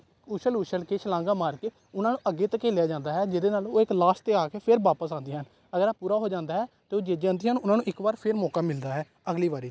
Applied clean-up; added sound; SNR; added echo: none; none; none; none.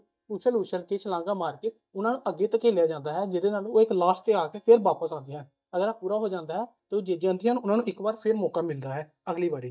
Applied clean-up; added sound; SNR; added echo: neural mask model DeepFilterNet 3.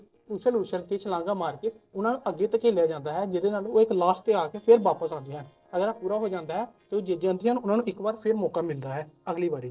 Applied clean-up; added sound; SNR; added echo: neural separator model SepFormer DNS4.